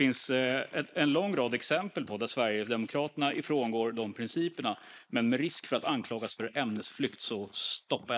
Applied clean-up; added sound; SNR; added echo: neural mask model Resemble Enhance denoiser.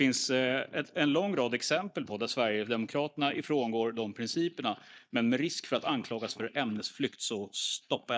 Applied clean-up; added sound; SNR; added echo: neural mask model DeepFilterNet 3.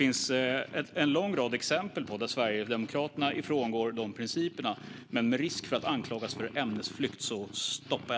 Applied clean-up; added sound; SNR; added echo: none; Purr; 16 dB; none.